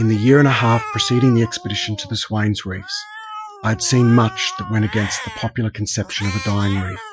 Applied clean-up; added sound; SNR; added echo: classical method Wiener filter.